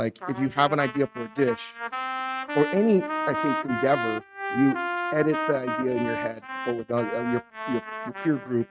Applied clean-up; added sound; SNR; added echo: neural mask model RNNoise.